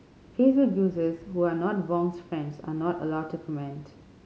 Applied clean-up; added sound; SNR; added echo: none; none; none; none.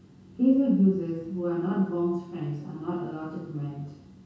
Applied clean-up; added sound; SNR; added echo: none; none; none; reverberation time 0.6 s.